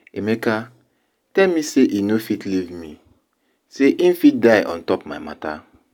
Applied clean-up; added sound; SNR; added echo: none; none; none; none.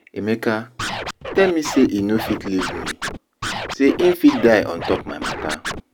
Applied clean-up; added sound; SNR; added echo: none; Scratching (performance technique); 8 dB; none.